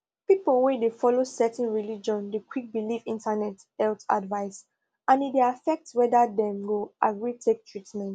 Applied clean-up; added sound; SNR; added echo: none; none; none; none.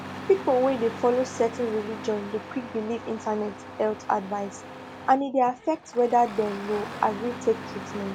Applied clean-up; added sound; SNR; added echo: none; Engine starting; 12 dB; none.